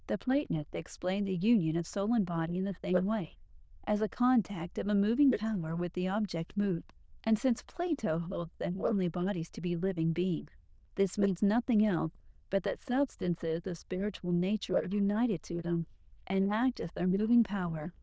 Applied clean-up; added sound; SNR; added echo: neural diffusion model UNIVERSE++.